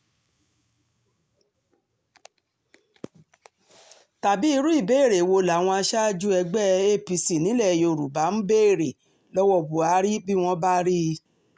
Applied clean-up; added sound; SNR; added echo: none; none; none; none.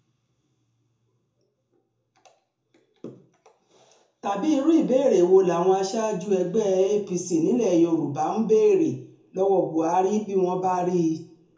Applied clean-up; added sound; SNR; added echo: none; none; none; reverberation time 0.6 s.